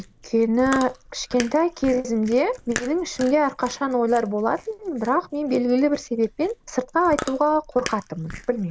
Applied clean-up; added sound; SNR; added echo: none; Chewing, mastication; 16 dB; none.